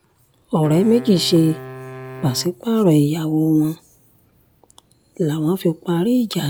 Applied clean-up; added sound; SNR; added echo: none; Wind instrument, woodwind instrument; 17 dB; none.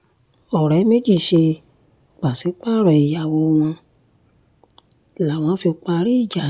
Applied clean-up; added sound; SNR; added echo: none; none; none; none.